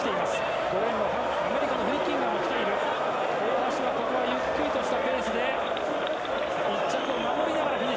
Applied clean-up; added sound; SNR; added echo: none; Crowd; -3 dB; none.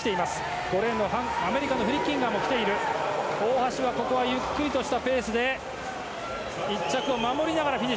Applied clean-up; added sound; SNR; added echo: none; none; none; none.